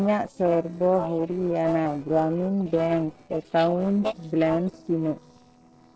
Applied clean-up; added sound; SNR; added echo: neural separator model SepFormer DNS4.